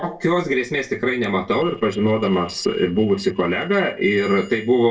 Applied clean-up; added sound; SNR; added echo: neural separator model SepFormer DNS4.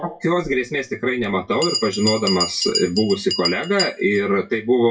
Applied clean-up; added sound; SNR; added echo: classical method WPE with log-MMSE.